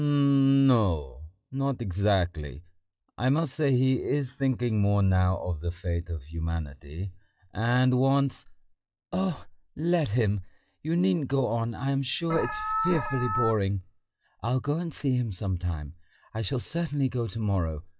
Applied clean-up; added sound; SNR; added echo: classical method log-MMSE.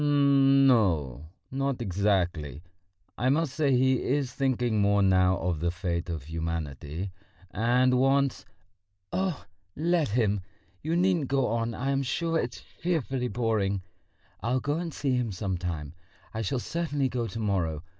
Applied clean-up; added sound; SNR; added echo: neural mask model Resemble Enhance denoiser.